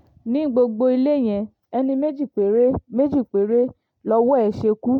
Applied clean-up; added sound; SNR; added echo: none; none; none; none.